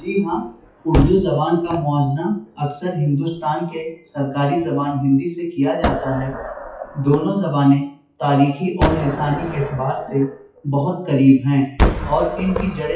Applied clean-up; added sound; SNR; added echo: classical method WPE with log-MMSE.